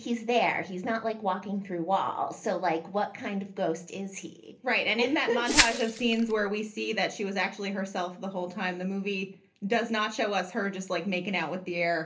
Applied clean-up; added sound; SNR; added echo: none; Glass; 0 dB; reverberation time 0.3 s.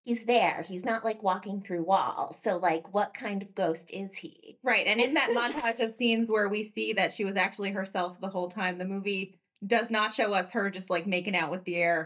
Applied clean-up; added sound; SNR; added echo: neural mask model DeepFilterNet 3.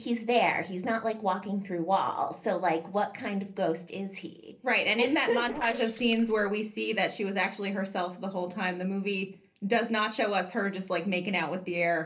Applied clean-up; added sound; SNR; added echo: neural separator model SepFormer DNS4.